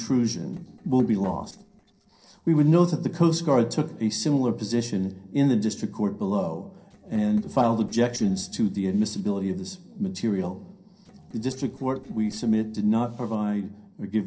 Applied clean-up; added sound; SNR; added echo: neural separator model SepFormer DNS4.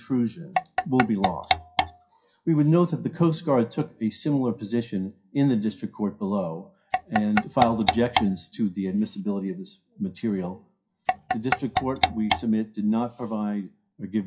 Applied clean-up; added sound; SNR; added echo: classical method WPE with log-MMSE.